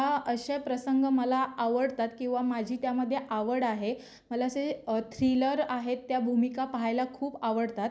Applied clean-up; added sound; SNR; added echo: none; none; none; none.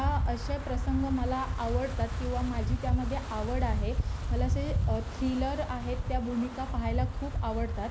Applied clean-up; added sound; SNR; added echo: none; Wind; -3 dB; none.